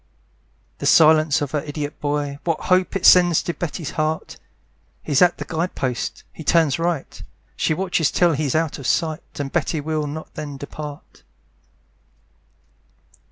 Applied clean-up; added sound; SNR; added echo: none; none; none; none.